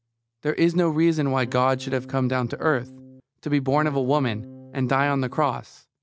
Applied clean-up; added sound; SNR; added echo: none; Electric guitar / Strum; 17 dB; none.